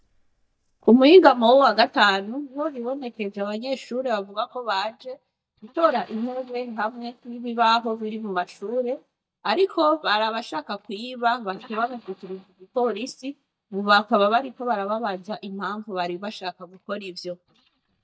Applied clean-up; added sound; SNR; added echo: neural mask model DeepFilterNet 3.